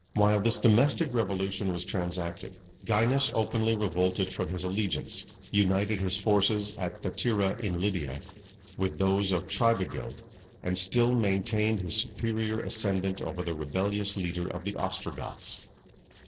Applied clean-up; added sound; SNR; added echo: neural separator model SepFormer DNS4.